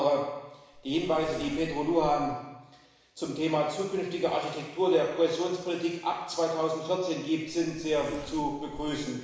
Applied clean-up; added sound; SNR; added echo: none; Zipper (clothing); 14 dB; reverberation time 1.0 s.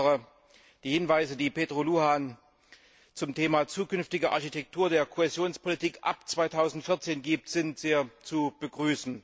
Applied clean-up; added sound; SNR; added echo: none; none; none; none.